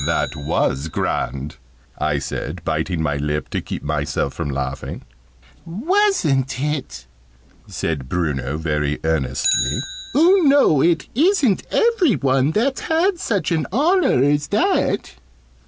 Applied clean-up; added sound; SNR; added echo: none; Bicycle; 17 dB; none.